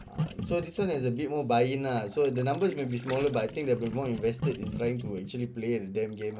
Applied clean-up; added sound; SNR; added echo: none; Gurgling; 10 dB; none.